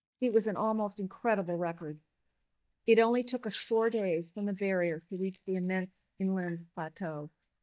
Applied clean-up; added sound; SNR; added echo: neural mask model DeepFilterNet 3.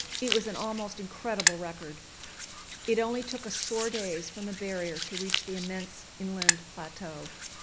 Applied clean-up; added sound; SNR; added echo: none; Hands; 0 dB; none.